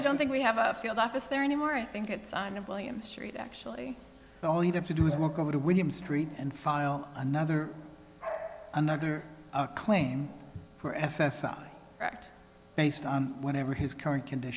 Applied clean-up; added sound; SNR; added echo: none; Bark / Bird vocalization, bird call, bird song; 18 dB; none.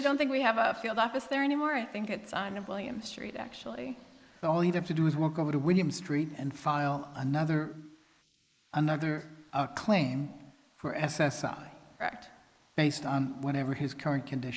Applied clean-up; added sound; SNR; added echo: neural mask model Resemble Enhance denoiser.